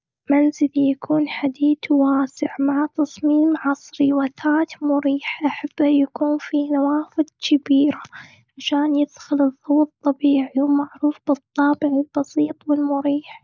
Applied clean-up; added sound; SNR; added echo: none; none; none; none.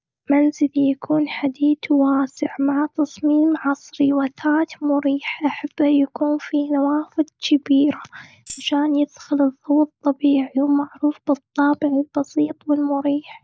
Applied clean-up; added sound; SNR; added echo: none; Tambourine; 19 dB; none.